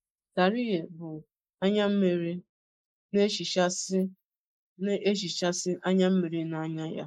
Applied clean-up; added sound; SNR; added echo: neural mask model Resemble Enhance denoiser.